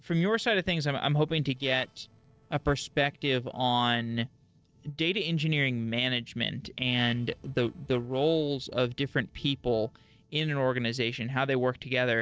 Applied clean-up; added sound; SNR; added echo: neural separator model SepFormer DNS4.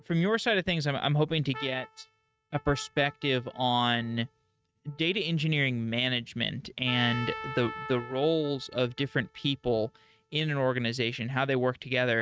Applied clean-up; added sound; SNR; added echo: neural mask model RNNoise.